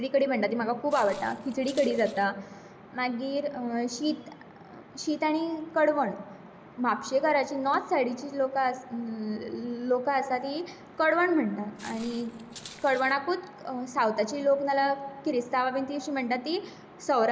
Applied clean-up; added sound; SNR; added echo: none; Walk, footsteps; 19 dB; none.